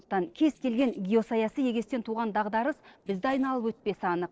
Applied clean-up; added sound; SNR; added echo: neural separator model SepFormer DNS4.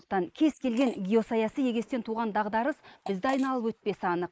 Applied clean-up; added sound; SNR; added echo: neural mask model Resemble Enhance denoiser.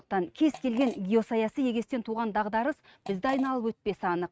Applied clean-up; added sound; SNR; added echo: neural mask model RNNoise.